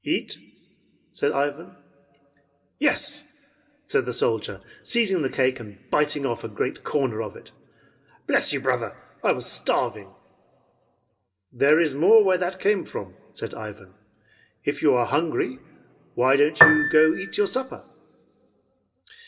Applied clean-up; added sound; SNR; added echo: none; Piano; -4 dB; reverberation time 0.5 s.